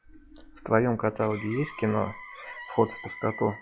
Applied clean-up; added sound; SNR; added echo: classical method log-MMSE.